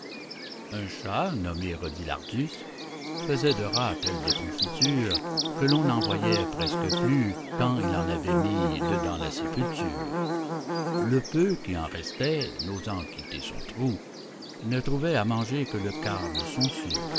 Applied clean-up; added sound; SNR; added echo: none; Buzz / Bird; 2 dB; none.